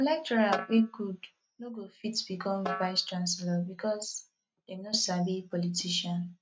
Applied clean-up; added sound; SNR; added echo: neural mask model RNNoise.